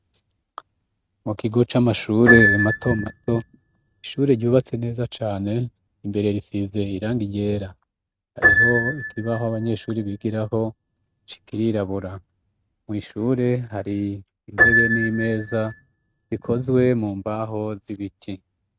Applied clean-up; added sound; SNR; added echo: neural mask model RNNoise.